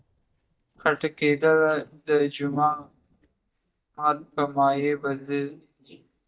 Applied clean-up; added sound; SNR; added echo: neural mask model DeepFilterNet 3.